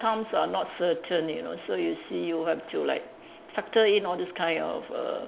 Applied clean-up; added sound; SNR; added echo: none; none; none; none.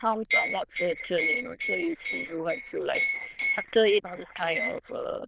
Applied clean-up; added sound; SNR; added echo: neural diffusion model UNIVERSE++.